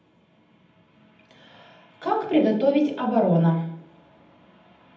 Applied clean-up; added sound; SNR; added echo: none; none; none; reverberation time 0.8 s.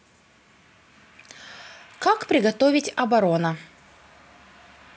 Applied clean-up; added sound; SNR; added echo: none; none; none; none.